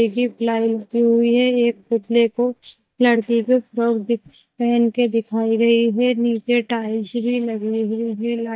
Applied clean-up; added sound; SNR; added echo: neural mask model DeepFilterNet 3.